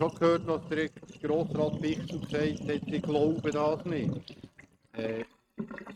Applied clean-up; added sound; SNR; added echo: neural mask model RNNoise.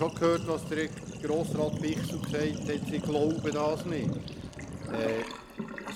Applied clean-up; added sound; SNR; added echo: none; Sink (filling or washing); 4 dB; none.